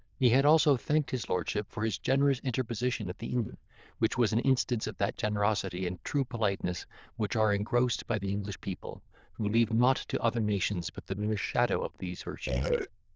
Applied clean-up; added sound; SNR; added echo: neural diffusion model UNIVERSE++.